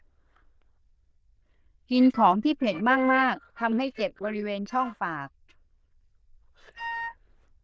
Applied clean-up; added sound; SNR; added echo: neural diffusion model UNIVERSE++.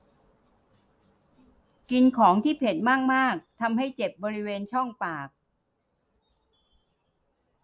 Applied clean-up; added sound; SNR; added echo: none; none; none; none.